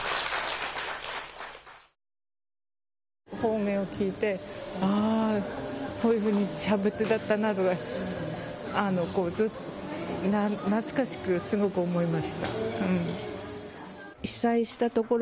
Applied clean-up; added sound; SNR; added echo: none; none; none; none.